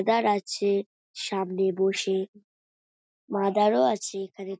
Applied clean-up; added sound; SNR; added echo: none; none; none; none.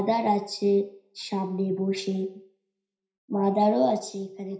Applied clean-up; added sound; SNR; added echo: none; none; none; reverberation time 0.5 s.